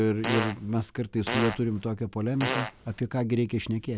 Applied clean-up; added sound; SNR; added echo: none; Fart; 4 dB; none.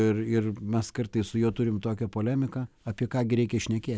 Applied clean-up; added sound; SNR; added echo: none; none; none; none.